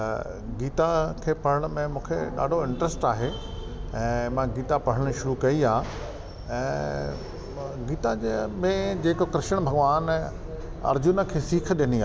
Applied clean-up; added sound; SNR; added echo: none; none; none; none.